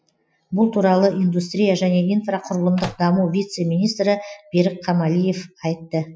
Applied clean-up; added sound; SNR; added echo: classical method Wiener filter.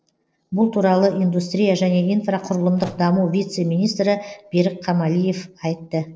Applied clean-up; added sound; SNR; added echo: neural separator model SepFormer DNS4.